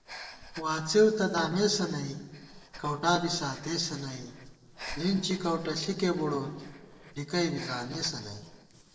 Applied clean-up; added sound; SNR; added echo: neural separator model SepFormer DNS4.